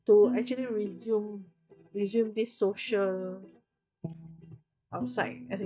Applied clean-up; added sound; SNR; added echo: neural mask model DeepFilterNet 3.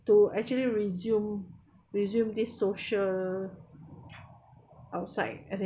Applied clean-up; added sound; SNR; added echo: none; none; none; none.